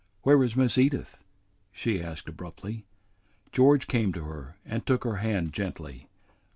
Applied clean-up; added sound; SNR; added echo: none; none; none; none.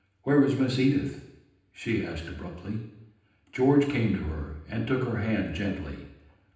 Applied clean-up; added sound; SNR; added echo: none; none; none; reverberation time 0.9 s.